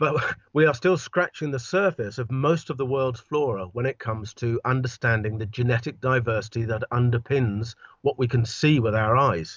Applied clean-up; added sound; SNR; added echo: none; none; none; none.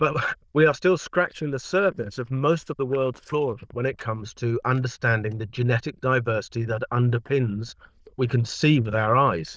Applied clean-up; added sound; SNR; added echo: neural diffusion model UNIVERSE++.